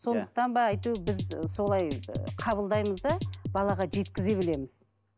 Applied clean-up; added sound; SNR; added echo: none; Drum kit; 6 dB; none.